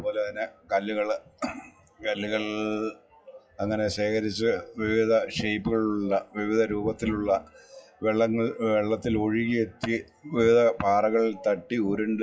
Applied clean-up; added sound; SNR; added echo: classical method WPE with log-MMSE.